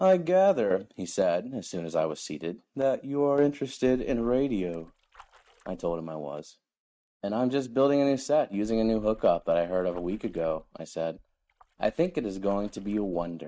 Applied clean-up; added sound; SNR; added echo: neural mask model RNNoise.